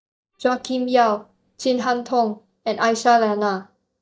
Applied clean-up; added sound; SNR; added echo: neural mask model DeepFilterNet 3.